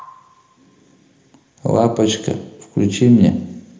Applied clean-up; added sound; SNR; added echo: none; none; none; reverberation time 0.7 s.